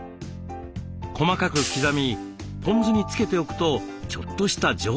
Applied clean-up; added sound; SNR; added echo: none; Hi-hat; 11 dB; none.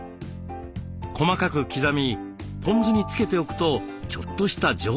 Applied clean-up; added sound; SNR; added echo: none; none; none; none.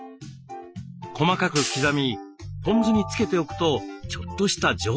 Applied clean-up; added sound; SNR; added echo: classical method Wiener filter.